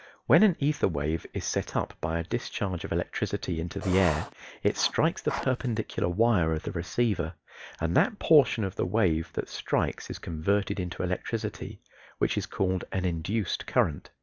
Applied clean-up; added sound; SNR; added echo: none; Writing; 11 dB; none.